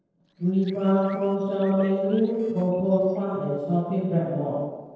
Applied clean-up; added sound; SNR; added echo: neural separator model SepFormer DNS4.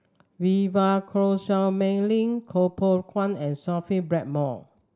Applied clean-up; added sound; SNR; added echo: none; none; none; none.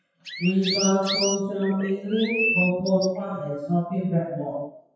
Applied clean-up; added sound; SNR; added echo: classical method WPE with log-MMSE.